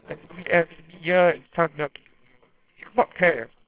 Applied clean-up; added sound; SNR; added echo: neural separator model SepFormer WHAMR!.